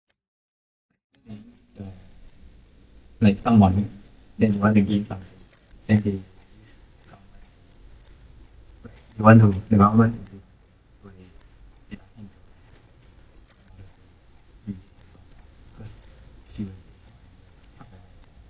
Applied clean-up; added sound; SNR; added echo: neural mask model DeepFilterNet 3.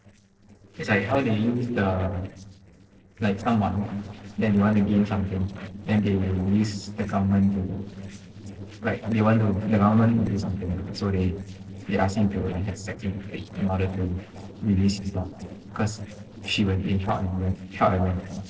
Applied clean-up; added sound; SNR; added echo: neural separator model SepFormer DNS4.